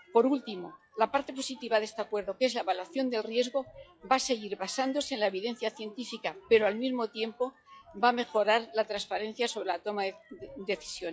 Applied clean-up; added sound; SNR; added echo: classical method log-MMSE.